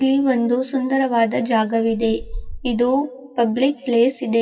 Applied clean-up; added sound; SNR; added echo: classical method WPE with log-MMSE.